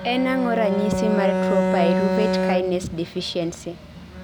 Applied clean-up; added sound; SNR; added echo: none; Bowed string instrument; 0 dB; none.